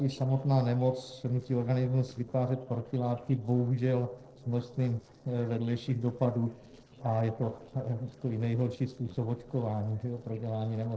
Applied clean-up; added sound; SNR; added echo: neural separator model SepFormer DNS4.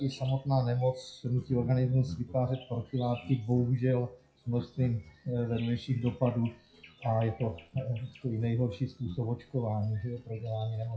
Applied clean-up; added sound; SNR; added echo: classical method WPE with log-MMSE.